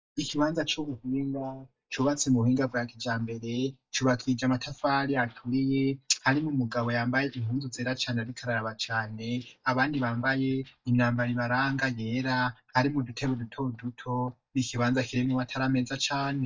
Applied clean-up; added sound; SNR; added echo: neural mask model DeepFilterNet 3.